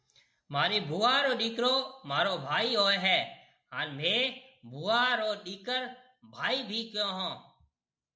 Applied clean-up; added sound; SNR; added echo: none; none; none; none.